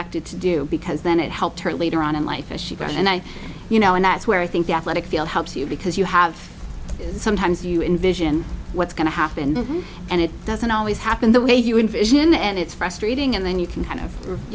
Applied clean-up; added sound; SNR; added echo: none; none; none; none.